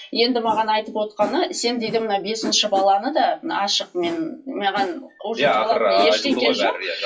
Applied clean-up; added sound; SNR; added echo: classical method WPE with log-MMSE.